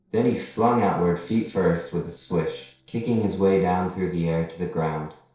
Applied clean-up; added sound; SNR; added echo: neural separator model SepFormer DNS4.